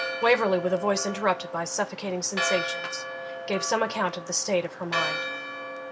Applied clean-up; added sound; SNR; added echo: none; Church bell; 5 dB; none.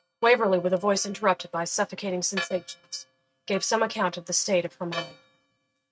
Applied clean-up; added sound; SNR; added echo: neural mask model RNNoise.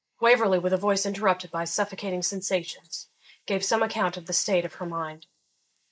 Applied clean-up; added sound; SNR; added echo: neural mask model Resemble Enhance denoiser.